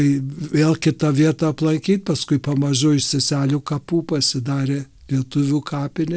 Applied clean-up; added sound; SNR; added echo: none; none; none; none.